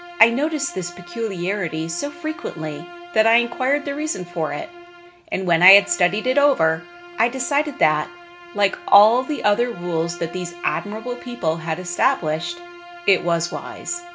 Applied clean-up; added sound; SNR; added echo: none; Bowed string instrument; 17 dB; none.